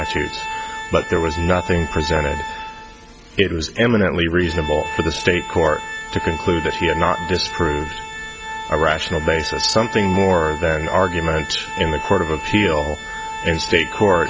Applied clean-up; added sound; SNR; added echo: none; Organ; 9 dB; none.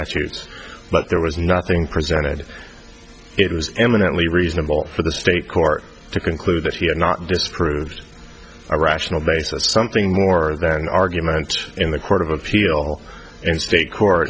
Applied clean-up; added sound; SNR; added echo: none; none; none; none.